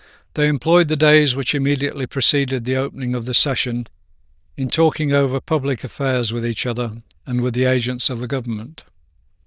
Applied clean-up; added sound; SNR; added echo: neural diffusion model UNIVERSE++.